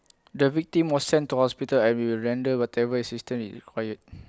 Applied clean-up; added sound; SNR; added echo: none; none; none; none.